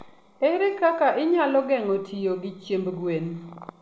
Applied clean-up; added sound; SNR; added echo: none; none; none; none.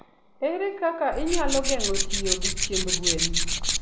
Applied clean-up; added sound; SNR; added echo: none; Tools; -4 dB; reverberation time 1.2 s.